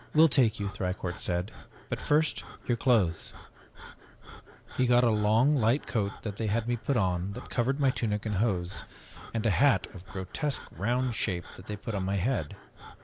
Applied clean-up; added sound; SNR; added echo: none; Breathing; 18 dB; none.